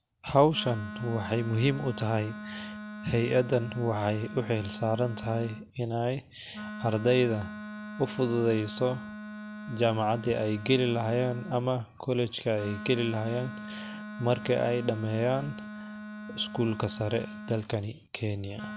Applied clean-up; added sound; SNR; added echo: none; Wind instrument, woodwind instrument; 12 dB; none.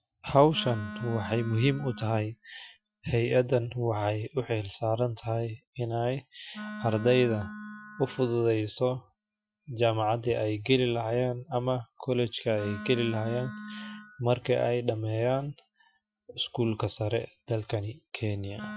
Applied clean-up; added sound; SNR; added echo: classical method Wiener filter.